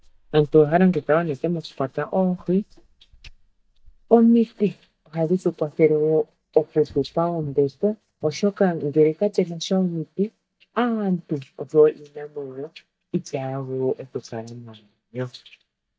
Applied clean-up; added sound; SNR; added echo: neural mask model DeepFilterNet 3.